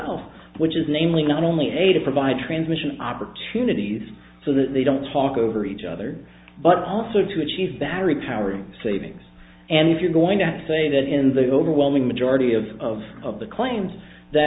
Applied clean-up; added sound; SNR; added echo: none; none; none; none.